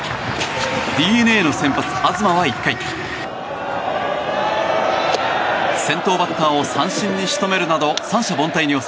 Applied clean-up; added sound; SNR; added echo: none; Trumpet; 16 dB; none.